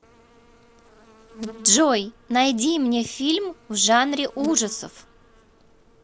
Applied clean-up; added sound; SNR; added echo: none; Insect; 19 dB; none.